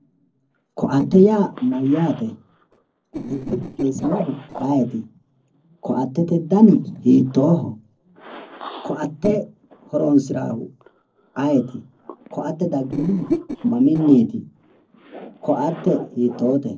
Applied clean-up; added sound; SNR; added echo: neural separator model SepFormer DNS4.